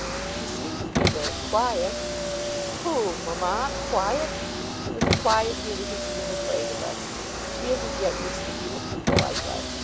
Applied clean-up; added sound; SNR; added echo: none; Car; -1 dB; none.